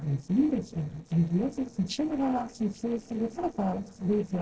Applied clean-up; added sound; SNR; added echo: neural separator model SepFormer DNS4.